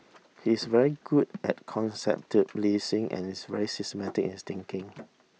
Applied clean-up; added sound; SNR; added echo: none; none; none; none.